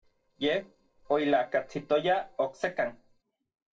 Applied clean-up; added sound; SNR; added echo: neural separator model SepFormer DNS4.